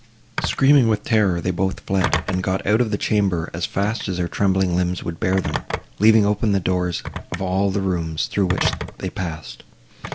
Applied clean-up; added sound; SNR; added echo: none; Telephone; 11 dB; none.